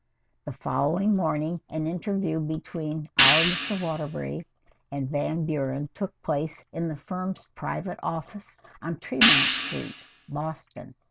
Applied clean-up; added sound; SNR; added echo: none; Hi-hat; -3 dB; none.